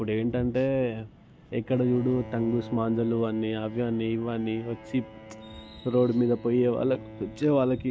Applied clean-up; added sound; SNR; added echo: none; Bowed string instrument; 18 dB; none.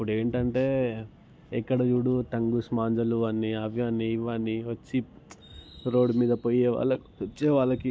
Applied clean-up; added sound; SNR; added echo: none; none; none; none.